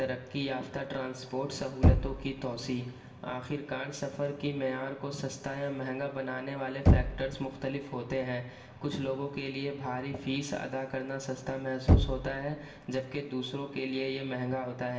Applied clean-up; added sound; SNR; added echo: none; Knock; -1 dB; reverberation time 1.1 s.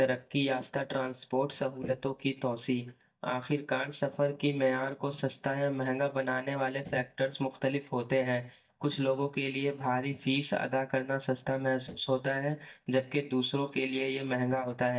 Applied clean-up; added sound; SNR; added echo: neural mask model DeepFilterNet 3.